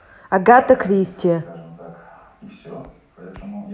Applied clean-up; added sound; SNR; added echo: none; none; none; none.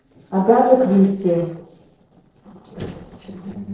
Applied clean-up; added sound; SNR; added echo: neural separator model SepFormer DNS4.